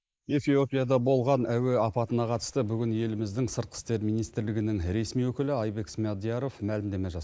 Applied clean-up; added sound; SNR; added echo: neural mask model Resemble Enhance denoiser.